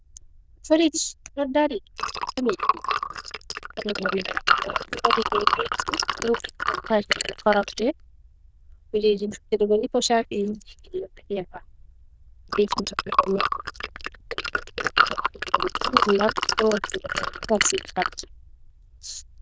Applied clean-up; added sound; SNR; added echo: neural diffusion model UNIVERSE++.